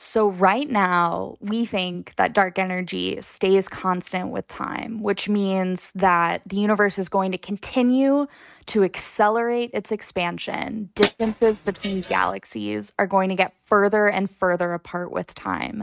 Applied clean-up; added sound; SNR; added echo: neural mask model RNNoise.